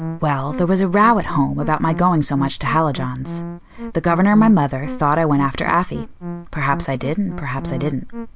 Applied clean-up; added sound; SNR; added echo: none; Musical instrument; 13 dB; none.